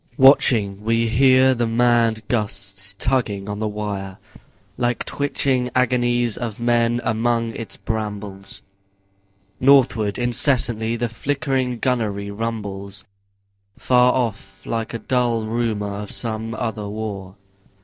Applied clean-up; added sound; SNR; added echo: neural separator model SepFormer DNS4.